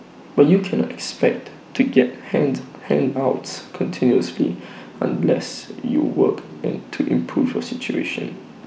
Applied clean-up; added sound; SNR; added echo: none; none; none; none.